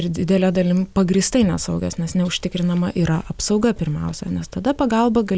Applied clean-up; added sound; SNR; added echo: none; none; none; none.